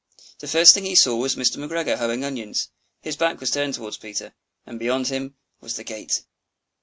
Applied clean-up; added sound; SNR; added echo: none; none; none; none.